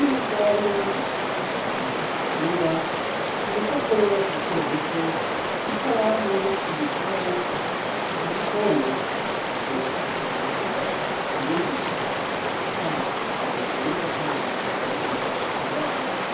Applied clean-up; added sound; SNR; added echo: none; Stream; -3 dB; reverberation time 0.6 s.